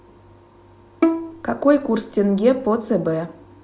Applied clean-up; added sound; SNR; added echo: none; Bowed string instrument; 4 dB; none.